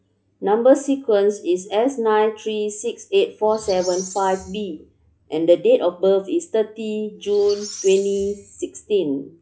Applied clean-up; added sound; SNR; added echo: classical method log-MMSE.